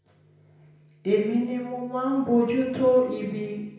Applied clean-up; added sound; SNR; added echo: none; none; none; reverberation time 0.9 s.